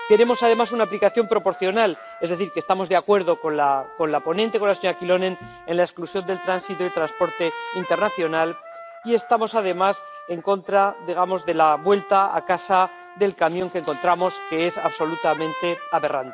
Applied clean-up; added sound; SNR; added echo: none; Trumpet; 14 dB; none.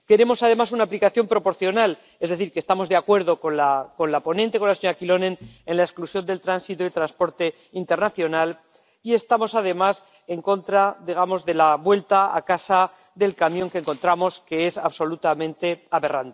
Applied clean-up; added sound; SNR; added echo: none; none; none; none.